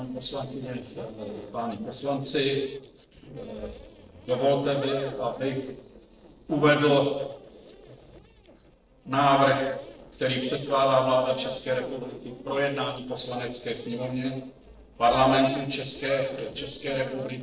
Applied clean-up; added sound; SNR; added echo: neural separator model SepFormer DNS4.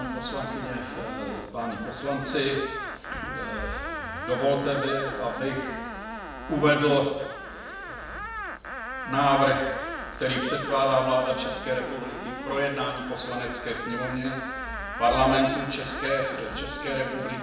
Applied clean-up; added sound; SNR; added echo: none; Screech; 8 dB; reverberation time 1.0 s.